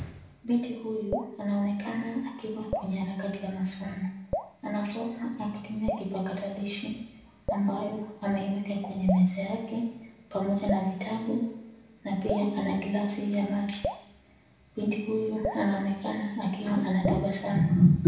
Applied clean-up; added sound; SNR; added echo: none; Drip; 11 dB; reverberation time 0.8 s.